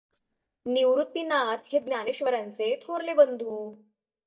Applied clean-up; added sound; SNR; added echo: neural mask model DeepFilterNet 3.